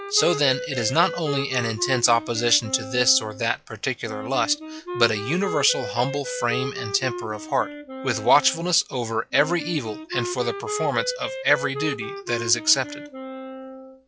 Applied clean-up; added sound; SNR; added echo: classical method log-MMSE.